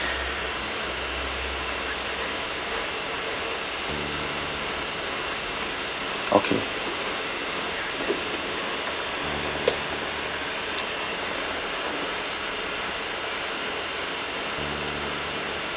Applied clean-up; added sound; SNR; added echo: none; Piano; 17 dB; none.